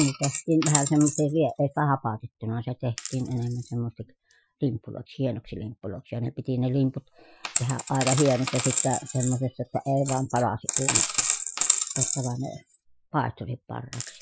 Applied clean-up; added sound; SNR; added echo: classical method Wiener filter.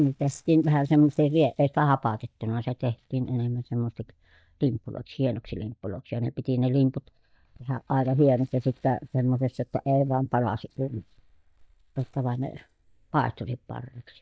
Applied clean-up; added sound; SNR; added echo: neural mask model DeepFilterNet 3.